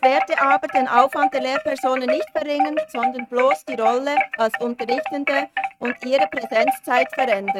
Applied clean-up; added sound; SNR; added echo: neural mask model RNNoise.